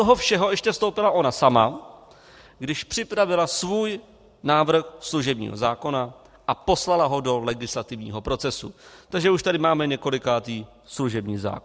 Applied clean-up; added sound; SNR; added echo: none; none; none; none.